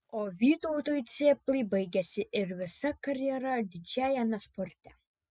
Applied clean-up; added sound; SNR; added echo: none; none; none; none.